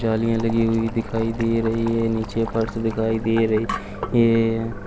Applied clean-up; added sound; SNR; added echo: none; Boiling; 11 dB; none.